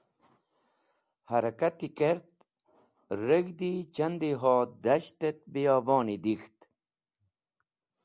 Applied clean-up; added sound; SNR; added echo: none; none; none; none.